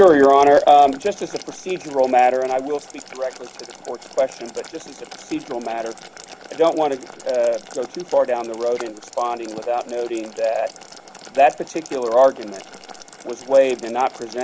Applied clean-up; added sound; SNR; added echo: none; Boiling; 20 dB; none.